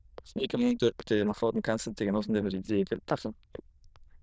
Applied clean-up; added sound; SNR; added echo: neural diffusion model UNIVERSE++.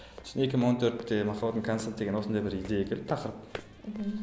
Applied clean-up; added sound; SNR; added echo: none; Breathing + Run; 18 dB; none.